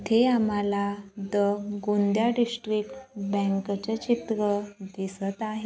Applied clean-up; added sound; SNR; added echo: none; none; none; none.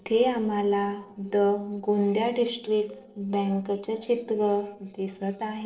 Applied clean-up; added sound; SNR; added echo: neural separator model SepFormer DNS4.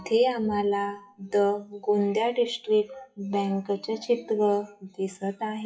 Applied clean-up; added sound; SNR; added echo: classical method WPE with log-MMSE.